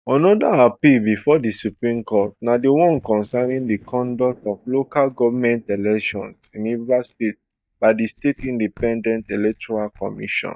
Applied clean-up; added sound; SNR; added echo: neural mask model DeepFilterNet 3.